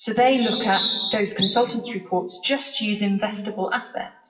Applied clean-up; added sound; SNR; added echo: classical method WPE with log-MMSE.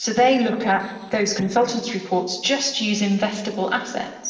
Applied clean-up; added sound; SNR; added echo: neural separator model SepFormer DNS4.